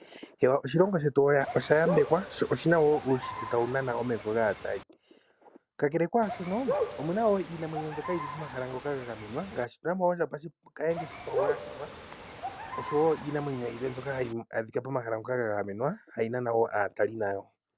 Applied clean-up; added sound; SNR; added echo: none; Bird; 8 dB; none.